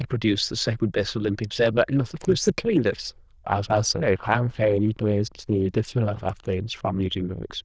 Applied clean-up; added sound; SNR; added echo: neural diffusion model UNIVERSE++.